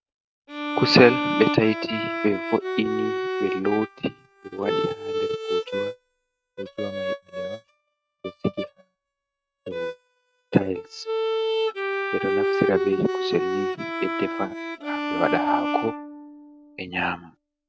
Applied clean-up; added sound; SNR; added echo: neural mask model RNNoise.